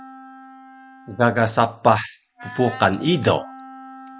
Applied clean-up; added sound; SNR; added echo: none; Wind instrument, woodwind instrument; 18 dB; none.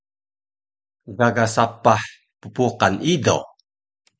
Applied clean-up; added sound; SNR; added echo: none; none; none; none.